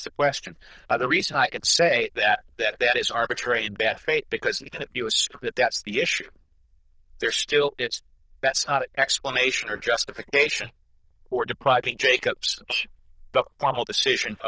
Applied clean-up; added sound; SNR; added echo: neural diffusion model UNIVERSE++.